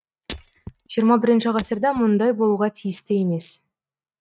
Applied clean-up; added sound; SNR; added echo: neural mask model RNNoise.